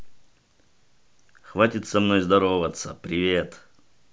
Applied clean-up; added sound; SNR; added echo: none; none; none; none.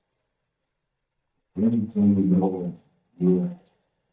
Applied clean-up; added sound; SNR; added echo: neural mask model DeepFilterNet 3.